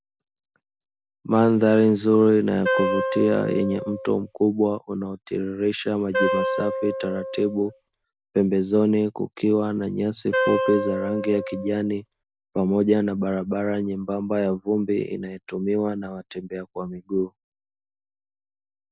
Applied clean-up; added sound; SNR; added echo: none; Wind instrument, woodwind instrument; 4 dB; none.